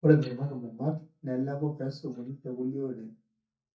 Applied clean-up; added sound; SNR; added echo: neural mask model DeepFilterNet 3.